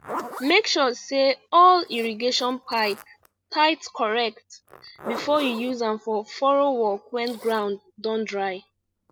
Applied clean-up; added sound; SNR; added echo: none; Zipper (clothing); 17 dB; none.